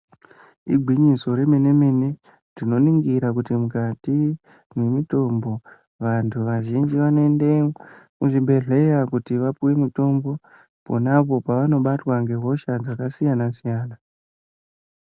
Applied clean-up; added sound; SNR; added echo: none; none; none; none.